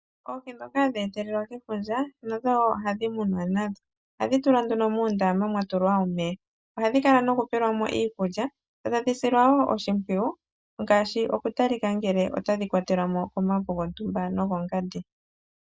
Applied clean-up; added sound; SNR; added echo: none; none; none; none.